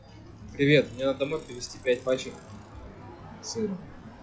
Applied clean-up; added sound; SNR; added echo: classical method log-MMSE.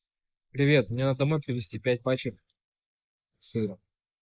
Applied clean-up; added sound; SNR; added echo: neural mask model Resemble Enhance denoiser.